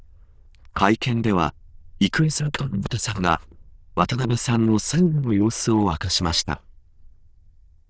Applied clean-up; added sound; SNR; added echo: neural diffusion model UNIVERSE++.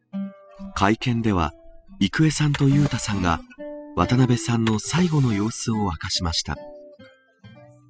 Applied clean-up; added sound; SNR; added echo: classical method spectral subtraction.